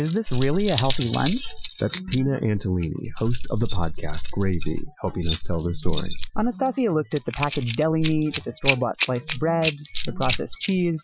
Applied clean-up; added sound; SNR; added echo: classical method Wiener filter.